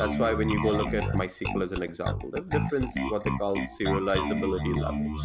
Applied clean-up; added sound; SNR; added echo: none; Bass guitar; 1 dB; none.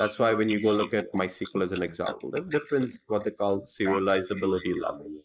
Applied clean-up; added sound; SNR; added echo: neural mask model Resemble Enhance denoiser.